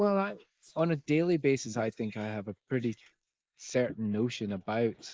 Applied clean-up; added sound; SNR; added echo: neural mask model Resemble Enhance denoiser.